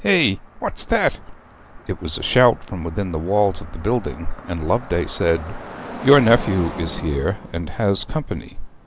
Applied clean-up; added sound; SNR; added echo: none; Car passing by; 16 dB; none.